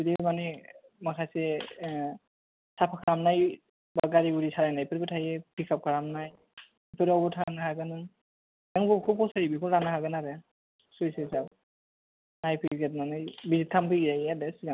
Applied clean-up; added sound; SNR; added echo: none; none; none; none.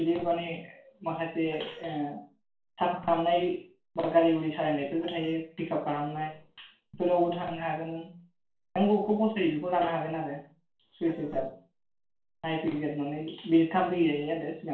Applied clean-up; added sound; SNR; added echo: neural separator model SepFormer DNS4.